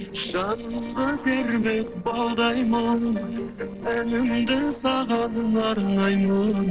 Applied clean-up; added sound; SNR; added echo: neural separator model SepFormer DNS4.